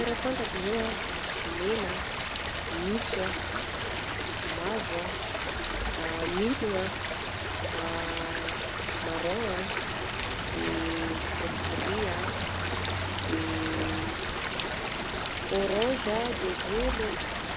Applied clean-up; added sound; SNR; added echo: none; Stream; -3 dB; none.